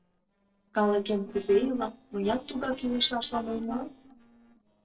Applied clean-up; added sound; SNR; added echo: neural separator model SepFormer DNS4.